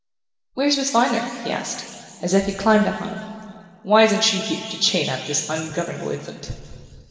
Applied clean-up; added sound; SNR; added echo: none; none; none; reverberation time 2.3 s.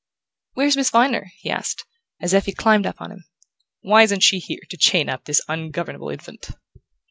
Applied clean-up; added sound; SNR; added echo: none; none; none; none.